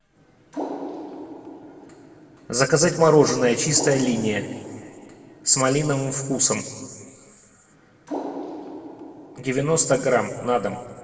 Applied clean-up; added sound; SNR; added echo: none; Water; 13 dB; reverberation time 1.8 s.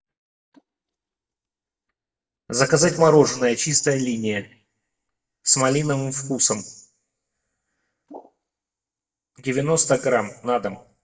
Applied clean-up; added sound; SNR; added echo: neural mask model DeepFilterNet 3.